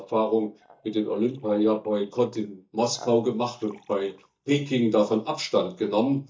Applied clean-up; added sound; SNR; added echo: neural mask model DeepFilterNet 3.